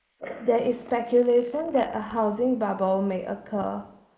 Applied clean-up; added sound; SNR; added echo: neural mask model Resemble Enhance denoiser.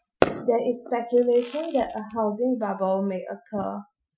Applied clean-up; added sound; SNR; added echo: classical method Wiener filter.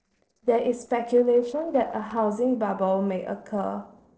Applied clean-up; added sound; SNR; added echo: neural separator model SepFormer DNS4.